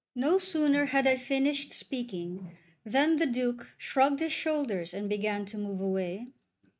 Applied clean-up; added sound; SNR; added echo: neural mask model RNNoise.